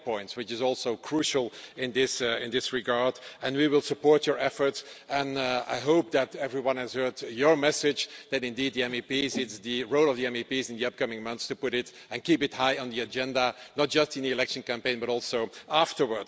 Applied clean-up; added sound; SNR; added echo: none; none; none; none.